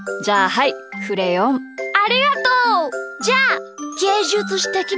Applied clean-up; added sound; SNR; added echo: none; none; none; none.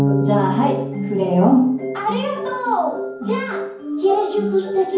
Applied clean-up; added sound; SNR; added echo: none; Bass guitar; 7 dB; reverberation time 0.9 s.